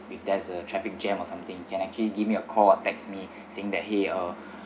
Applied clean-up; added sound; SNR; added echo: none; none; none; none.